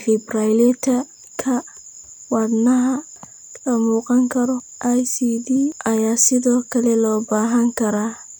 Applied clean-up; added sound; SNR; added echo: none; none; none; none.